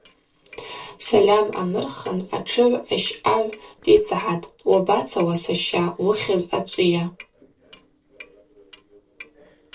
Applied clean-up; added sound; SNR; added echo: neural separator model SepFormer DNS4.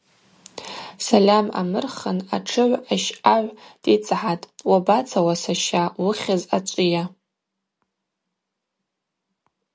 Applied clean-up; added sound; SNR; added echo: none; none; none; none.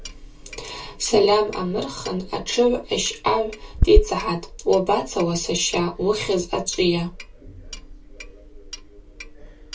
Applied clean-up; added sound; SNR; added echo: none; Clock; 6 dB; reverberation time 0.2 s.